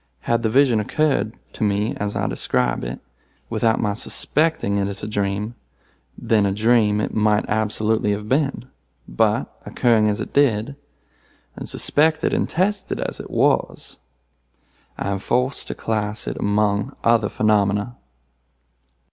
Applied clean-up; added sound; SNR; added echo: none; none; none; none.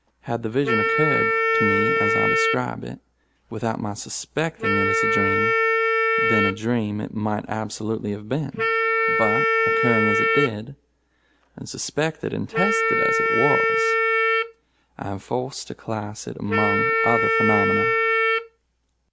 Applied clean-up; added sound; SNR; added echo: none; Wind instrument, woodwind instrument; -4 dB; none.